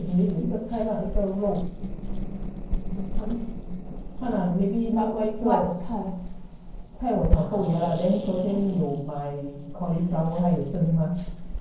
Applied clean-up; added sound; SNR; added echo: neural separator model SepFormer DNS4.